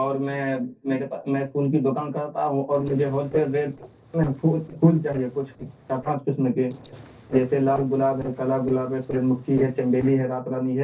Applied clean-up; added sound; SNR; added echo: neural separator model SepFormer DNS4.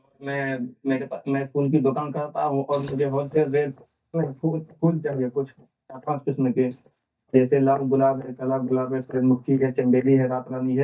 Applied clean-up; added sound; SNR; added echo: neural mask model DeepFilterNet 3.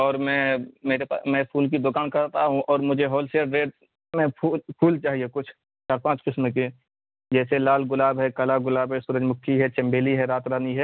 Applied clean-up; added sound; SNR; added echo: none; none; none; none.